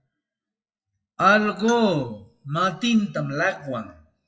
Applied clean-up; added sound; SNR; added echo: classical method WPE with log-MMSE.